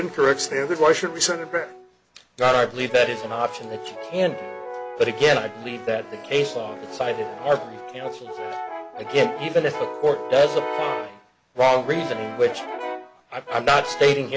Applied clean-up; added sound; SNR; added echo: none; Brass instrument; 11 dB; none.